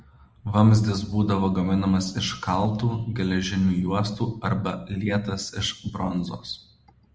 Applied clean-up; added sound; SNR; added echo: none; none; none; none.